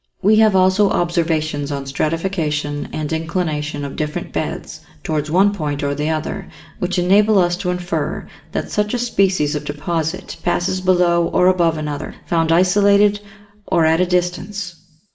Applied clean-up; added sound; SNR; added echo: none; none; none; reverberation time 0.6 s.